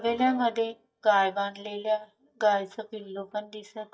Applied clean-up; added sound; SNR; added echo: neural mask model DeepFilterNet 3.